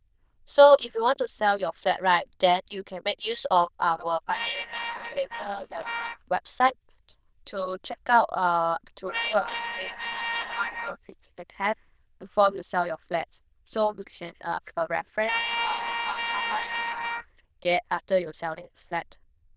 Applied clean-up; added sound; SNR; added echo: neural diffusion model UNIVERSE++.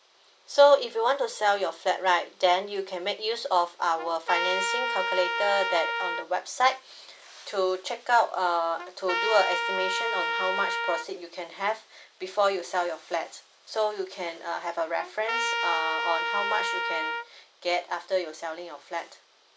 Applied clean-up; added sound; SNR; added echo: none; Trumpet; 3 dB; none.